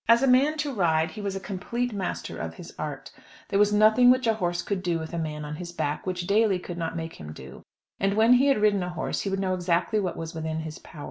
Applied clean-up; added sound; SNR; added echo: none; none; none; none.